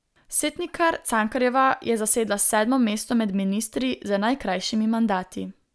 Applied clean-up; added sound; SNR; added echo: none; none; none; none.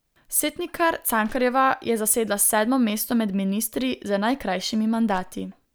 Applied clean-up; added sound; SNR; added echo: none; Crushing; 19 dB; none.